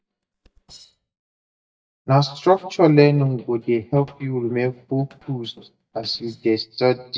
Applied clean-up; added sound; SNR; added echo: neural mask model DeepFilterNet 3.